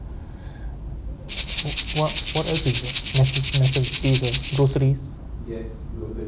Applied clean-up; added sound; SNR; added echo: none; Rattle (instrument); 2 dB; none.